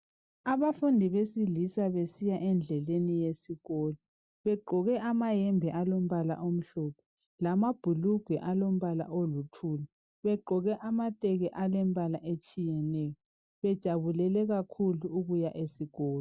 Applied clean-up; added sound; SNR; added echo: none; none; none; none.